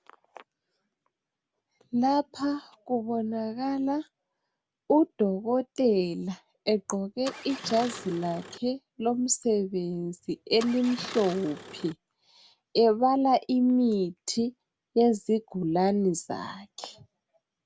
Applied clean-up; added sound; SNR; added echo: none; Engine starting; 14 dB; none.